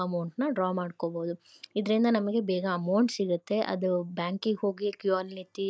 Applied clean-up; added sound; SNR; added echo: none; none; none; none.